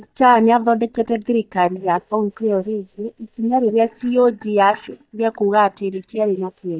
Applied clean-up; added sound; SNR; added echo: neural mask model DeepFilterNet 3.